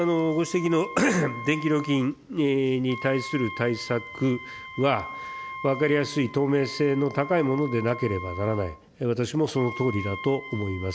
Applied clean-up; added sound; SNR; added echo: none; Wind instrument, woodwind instrument; 13 dB; none.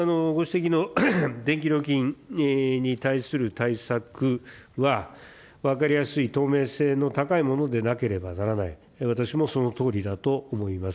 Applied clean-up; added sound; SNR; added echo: none; none; none; none.